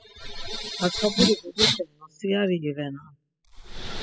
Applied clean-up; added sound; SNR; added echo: classical method spectral subtraction.